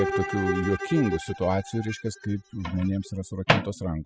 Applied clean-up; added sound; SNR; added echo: classical method spectral subtraction.